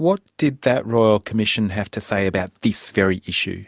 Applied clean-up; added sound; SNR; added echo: none; none; none; none.